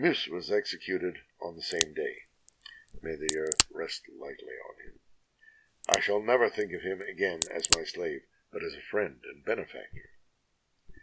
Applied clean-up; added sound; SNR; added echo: none; Crack; 0 dB; none.